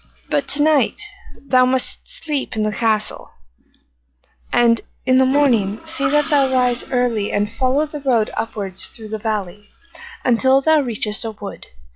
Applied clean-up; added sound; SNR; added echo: classical method log-MMSE.